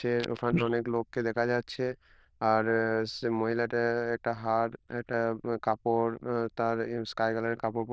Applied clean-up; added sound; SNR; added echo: neural diffusion model UNIVERSE++.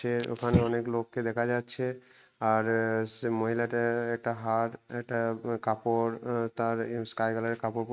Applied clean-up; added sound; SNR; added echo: neural mask model RNNoise.